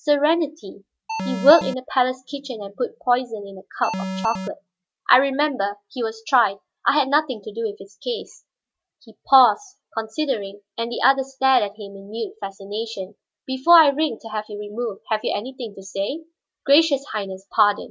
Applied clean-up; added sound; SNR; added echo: none; Alarm; 5 dB; none.